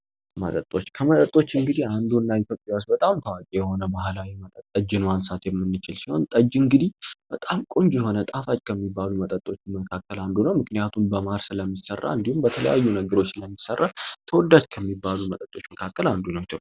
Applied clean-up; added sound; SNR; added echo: none; none; none; none.